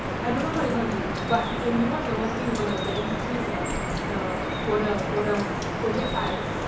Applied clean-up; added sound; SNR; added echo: none; Drip; 0 dB; reverberation time 0.8 s.